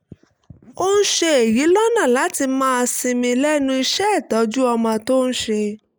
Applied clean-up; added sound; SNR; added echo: neural mask model Resemble Enhance denoiser.